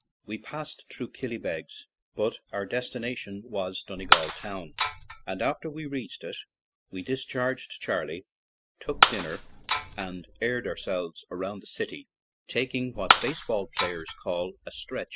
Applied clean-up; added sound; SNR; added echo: classical method spectral subtraction.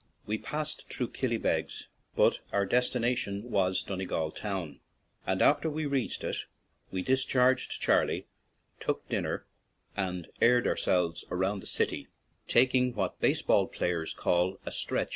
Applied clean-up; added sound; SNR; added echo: none; none; none; none.